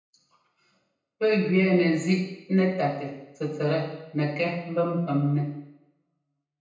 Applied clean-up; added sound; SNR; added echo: none; none; none; reverberation time 0.9 s.